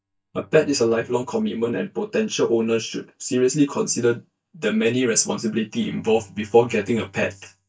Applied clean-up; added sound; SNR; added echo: neural mask model DeepFilterNet 3.